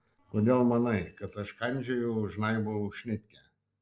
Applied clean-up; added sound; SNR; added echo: neural separator model SepFormer DNS4.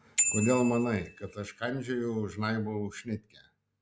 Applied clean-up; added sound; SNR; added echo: none; Bicycle bell; 4 dB; none.